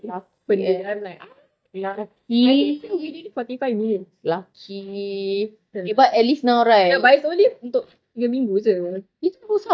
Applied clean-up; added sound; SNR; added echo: neural mask model DeepFilterNet 3.